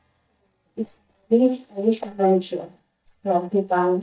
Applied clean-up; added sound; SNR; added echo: neural mask model DeepFilterNet 3.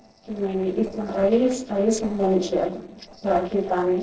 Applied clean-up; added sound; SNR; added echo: neural separator model SepFormer DNS4.